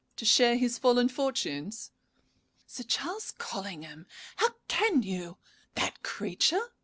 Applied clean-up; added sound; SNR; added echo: none; none; none; none.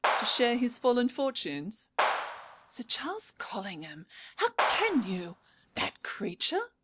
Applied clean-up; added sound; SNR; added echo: none; Clapping; 2 dB; none.